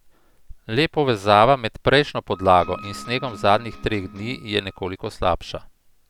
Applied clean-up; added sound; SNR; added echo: none; Wind instrument, woodwind instrument + Electric guitar; 19 dB; none.